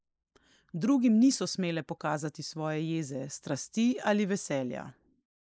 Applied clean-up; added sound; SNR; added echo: neural mask model Resemble Enhance denoiser.